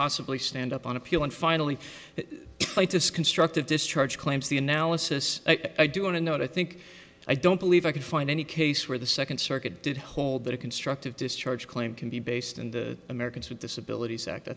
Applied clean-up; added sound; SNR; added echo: none; none; none; none.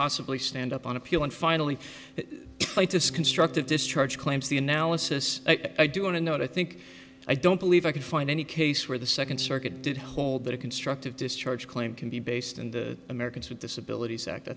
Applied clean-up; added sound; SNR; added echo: none; Bass guitar; 19 dB; none.